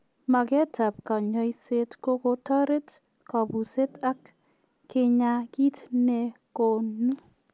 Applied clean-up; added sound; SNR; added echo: none; none; none; none.